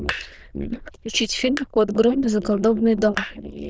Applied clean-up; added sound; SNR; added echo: neural diffusion model UNIVERSE++.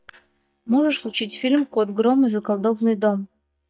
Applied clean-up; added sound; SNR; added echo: neural mask model DeepFilterNet 3.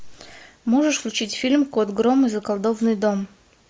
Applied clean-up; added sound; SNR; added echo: none; none; none; none.